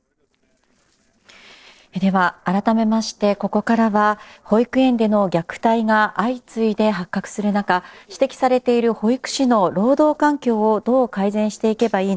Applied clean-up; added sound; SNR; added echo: neural separator model SepFormer DNS4.